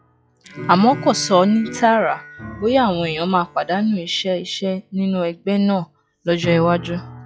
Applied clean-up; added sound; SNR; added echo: classical method log-MMSE.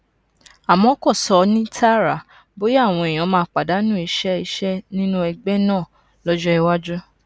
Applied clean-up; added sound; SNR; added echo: none; none; none; none.